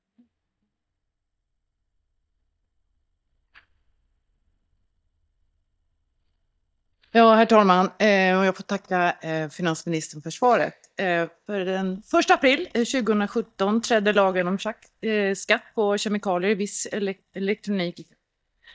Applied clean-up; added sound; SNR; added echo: neural mask model DeepFilterNet 3.